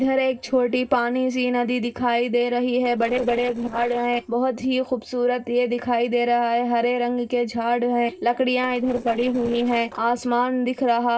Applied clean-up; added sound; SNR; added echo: neural separator model SepFormer DNS4.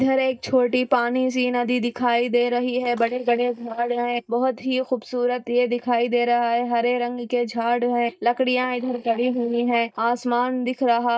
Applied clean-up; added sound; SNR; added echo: neural mask model DeepFilterNet 3.